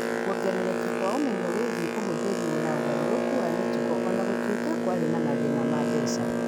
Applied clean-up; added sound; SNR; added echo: none; Boat, Water vehicle; -4 dB; none.